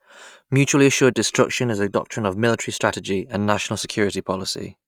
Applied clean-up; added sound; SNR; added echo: neural mask model DeepFilterNet 3.